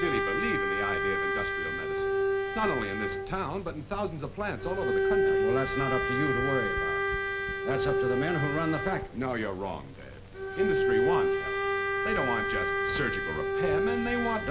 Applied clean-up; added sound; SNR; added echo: none; Bowed string instrument; -3 dB; none.